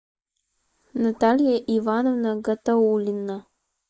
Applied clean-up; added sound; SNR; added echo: neural mask model Resemble Enhance denoiser.